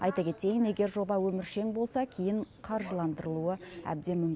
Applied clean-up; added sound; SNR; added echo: none; none; none; none.